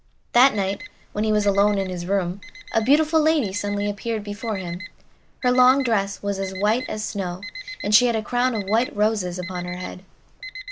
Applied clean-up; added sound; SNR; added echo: none; Alarm; 15 dB; none.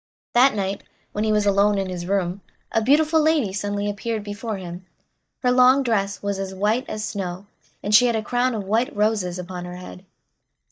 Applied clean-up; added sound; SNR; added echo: neural mask model DeepFilterNet 3.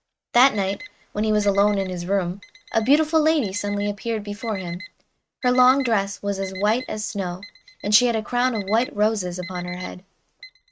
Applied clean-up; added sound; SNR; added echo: neural mask model RNNoise.